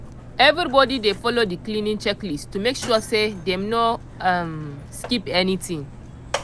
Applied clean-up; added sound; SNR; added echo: none; Mechanisms; 14 dB; none.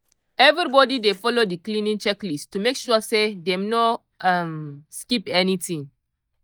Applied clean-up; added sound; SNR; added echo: neural mask model DeepFilterNet 3.